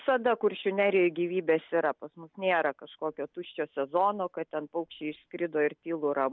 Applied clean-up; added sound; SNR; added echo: none; none; none; none.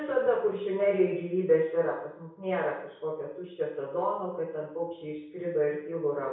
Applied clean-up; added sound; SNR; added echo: none; none; none; reverberation time 0.6 s.